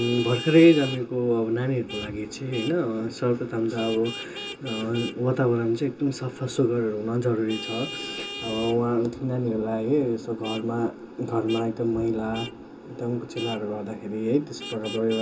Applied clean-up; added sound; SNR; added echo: none; Vehicle horn, car horn, honking; 15 dB; reverberation time 0.2 s.